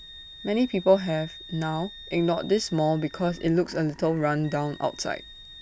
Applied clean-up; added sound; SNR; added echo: none; Burping, eructation + Wind instrument, woodwind instrument; 19 dB; none.